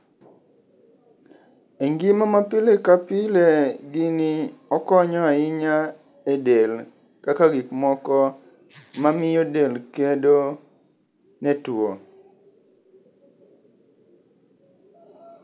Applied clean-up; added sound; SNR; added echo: none; none; none; none.